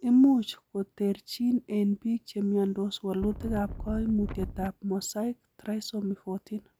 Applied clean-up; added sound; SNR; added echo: none; Wind; 8 dB; none.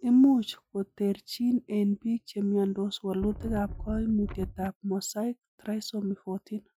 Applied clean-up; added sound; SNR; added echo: classical method Wiener filter.